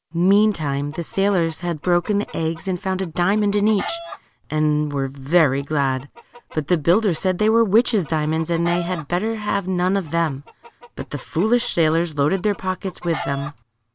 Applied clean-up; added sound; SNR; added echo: none; Chicken, rooster; 17 dB; none.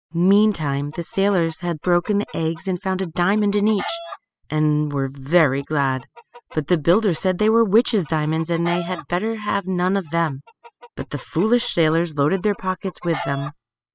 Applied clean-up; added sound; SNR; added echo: classical method spectral subtraction.